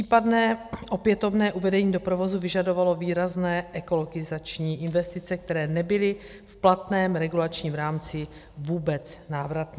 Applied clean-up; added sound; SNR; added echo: none; none; none; none.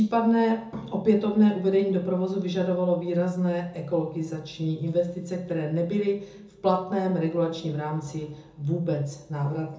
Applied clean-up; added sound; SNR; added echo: none; none; none; reverberation time 0.6 s.